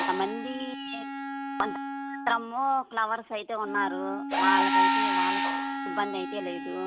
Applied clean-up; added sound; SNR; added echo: none; Mechanisms + Wind instrument, woodwind instrument; -2 dB; none.